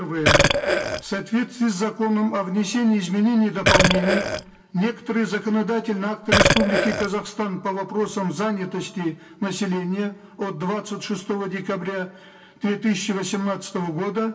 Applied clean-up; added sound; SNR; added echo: none; Burping, eructation; -4 dB; reverberation time 0.2 s.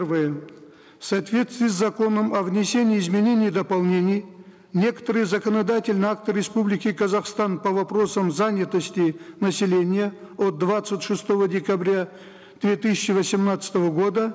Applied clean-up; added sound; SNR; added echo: none; none; none; none.